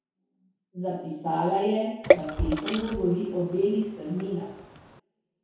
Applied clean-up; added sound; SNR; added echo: none; Water / Splash, splatter; -1 dB; reverberation time 0.8 s.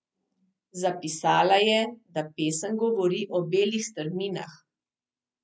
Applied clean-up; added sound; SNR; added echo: none; none; none; none.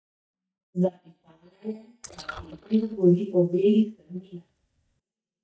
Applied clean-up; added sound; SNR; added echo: neural mask model DeepFilterNet 3.